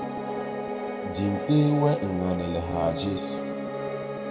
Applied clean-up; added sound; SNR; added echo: none; Piano; 5 dB; reverberation time 1.6 s.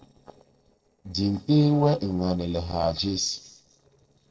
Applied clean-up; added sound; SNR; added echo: neural separator model SepFormer DNS4.